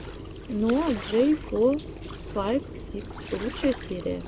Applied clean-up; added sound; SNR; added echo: none; Gurgling; 14 dB; none.